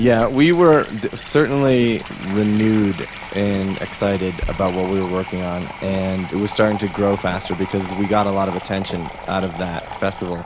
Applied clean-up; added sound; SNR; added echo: none; Sink (filling or washing) / Water tap, faucet; 13 dB; none.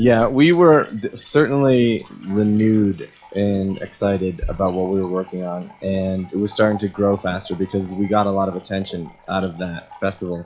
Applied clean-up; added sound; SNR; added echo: classical method log-MMSE.